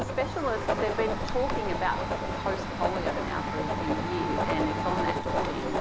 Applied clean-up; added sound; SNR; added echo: none; Domestic sounds, home sounds + Writing; -3 dB; none.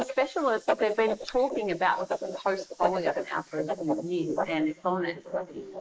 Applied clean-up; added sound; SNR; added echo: neural mask model Resemble Enhance denoiser.